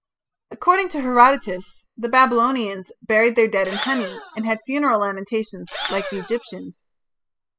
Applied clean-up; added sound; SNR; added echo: classical method spectral subtraction.